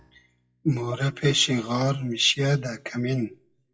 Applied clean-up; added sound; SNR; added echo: classical method WPE with log-MMSE.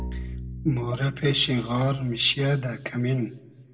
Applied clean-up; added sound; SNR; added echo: none; Bowed string instrument; 13 dB; reverberation time 1.4 s.